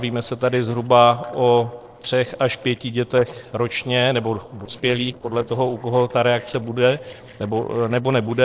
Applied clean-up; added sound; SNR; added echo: neural separator model SepFormer DNS4.